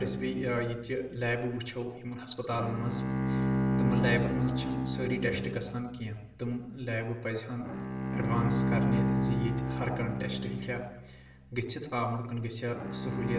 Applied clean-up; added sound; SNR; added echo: none; Bowed string instrument; -1 dB; reverberation time 0.8 s.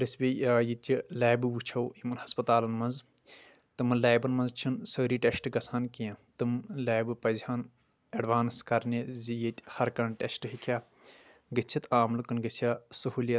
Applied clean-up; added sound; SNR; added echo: none; none; none; none.